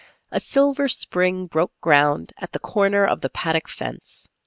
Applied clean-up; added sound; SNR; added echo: none; none; none; none.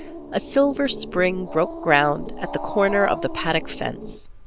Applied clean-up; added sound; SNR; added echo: none; Growling; 9 dB; none.